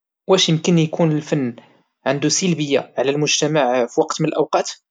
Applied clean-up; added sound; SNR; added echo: none; none; none; none.